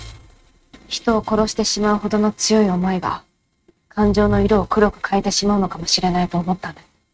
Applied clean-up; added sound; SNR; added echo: neural mask model RNNoise.